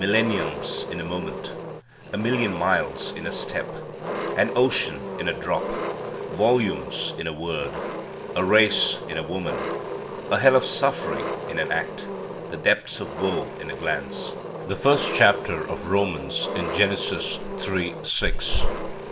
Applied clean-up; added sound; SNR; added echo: none; Engine; 7 dB; reverberation time 0.3 s.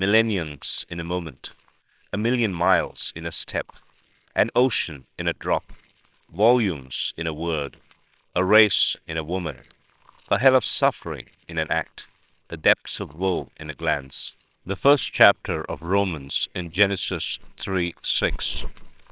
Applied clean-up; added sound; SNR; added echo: neural separator model SepFormer WHAMR!.